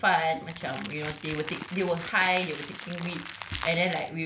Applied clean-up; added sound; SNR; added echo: none; Crackle; 10 dB; none.